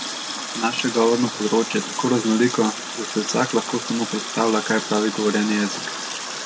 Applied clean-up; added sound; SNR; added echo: none; Water tap, faucet; 7 dB; none.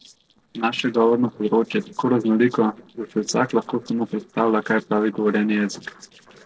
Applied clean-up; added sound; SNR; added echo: neural separator model SepFormer DNS4.